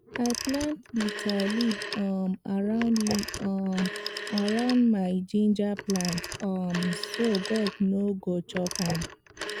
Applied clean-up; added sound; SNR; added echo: none; Whoosh, swoosh, swish + Telephone; 9 dB; none.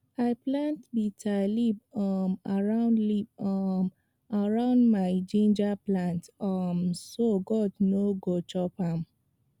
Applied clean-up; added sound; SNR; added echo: none; none; none; none.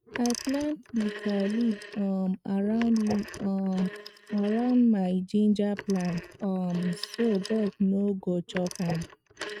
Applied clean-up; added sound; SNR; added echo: neural mask model RNNoise.